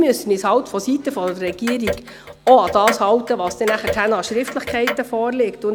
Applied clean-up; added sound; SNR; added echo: none; Clock; 9 dB; none.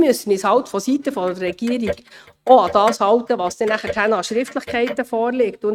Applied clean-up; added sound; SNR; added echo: neural mask model RNNoise.